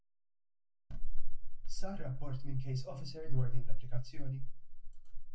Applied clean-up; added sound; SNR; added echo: none; none; none; reverberation time 0.1 s.